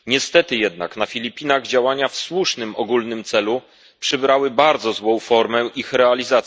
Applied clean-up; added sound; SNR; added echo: none; none; none; none.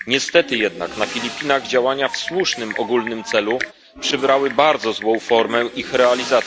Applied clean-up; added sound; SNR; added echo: none; Typing; 12 dB; none.